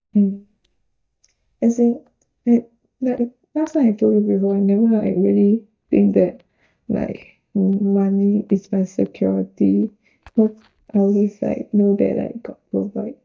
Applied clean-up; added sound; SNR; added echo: neural mask model DeepFilterNet 3.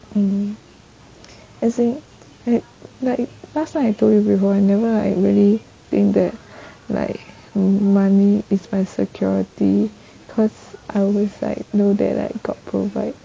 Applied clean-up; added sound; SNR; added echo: none; none; none; none.